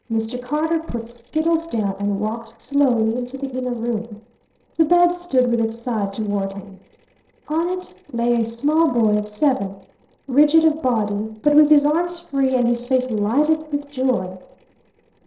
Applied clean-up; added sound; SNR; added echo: neural separator model SepFormer DNS4.